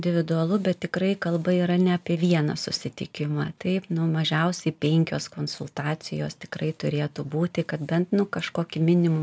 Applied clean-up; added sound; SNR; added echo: none; none; none; none.